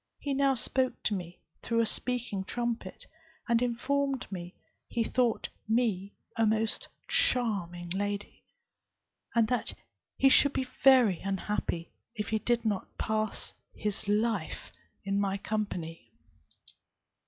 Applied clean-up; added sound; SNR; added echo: none; none; none; none.